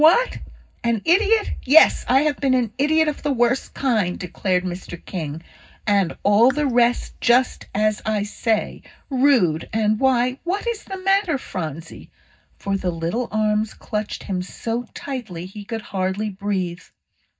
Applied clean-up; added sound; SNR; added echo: neural mask model DeepFilterNet 3.